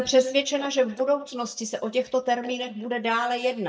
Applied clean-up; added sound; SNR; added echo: neural mask model DeepFilterNet 3.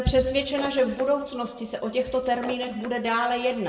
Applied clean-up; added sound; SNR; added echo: none; Shatter; 18 dB; reverberation time 0.8 s.